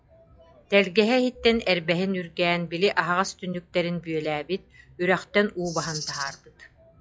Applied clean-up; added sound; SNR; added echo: classical method log-MMSE.